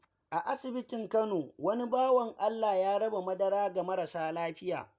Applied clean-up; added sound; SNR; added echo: none; none; none; none.